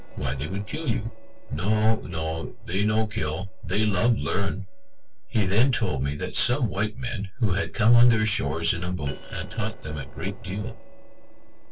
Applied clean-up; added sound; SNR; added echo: neural separator model SepFormer DNS4.